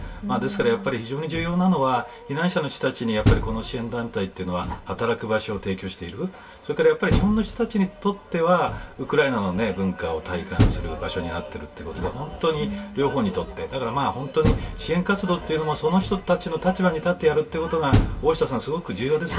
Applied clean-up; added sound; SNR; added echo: none; Door; 6 dB; reverberation time 0.1 s.